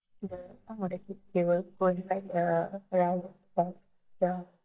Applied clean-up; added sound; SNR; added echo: neural mask model DeepFilterNet 3.